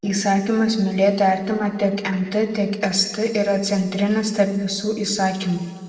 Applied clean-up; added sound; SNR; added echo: none; none; none; reverberation time 1.8 s.